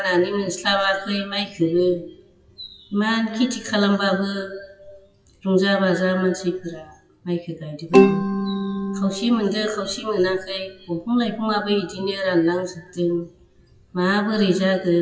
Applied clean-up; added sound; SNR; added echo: classical method WPE with log-MMSE.